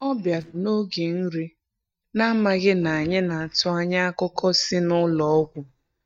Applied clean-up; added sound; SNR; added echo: neural mask model DeepFilterNet 3.